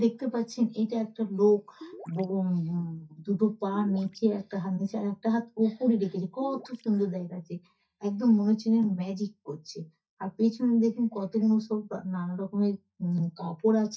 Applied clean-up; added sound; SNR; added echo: neural mask model DeepFilterNet 3.